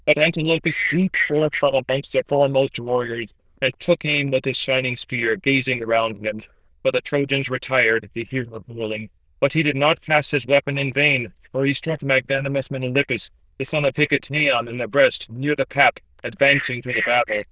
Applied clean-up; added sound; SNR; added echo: neural diffusion model UNIVERSE++.